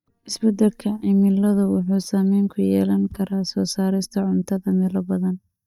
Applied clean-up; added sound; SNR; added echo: neural mask model DeepFilterNet 3.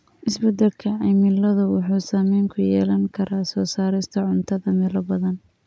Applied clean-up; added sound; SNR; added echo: none; none; none; none.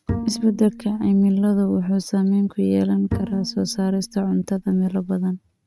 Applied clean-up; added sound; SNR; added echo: neural mask model RNNoise.